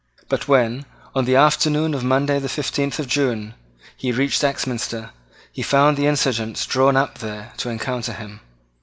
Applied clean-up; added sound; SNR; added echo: none; none; none; none.